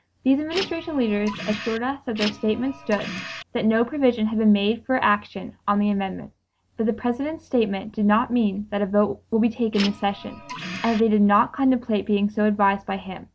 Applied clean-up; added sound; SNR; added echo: none; Printer; 11 dB; none.